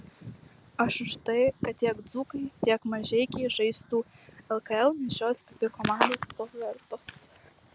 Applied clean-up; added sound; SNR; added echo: none; none; none; none.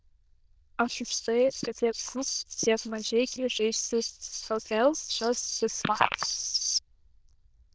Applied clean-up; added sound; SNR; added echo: neural diffusion model UNIVERSE++.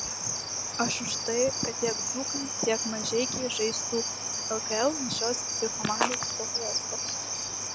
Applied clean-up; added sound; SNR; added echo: none; Cricket; 0 dB; none.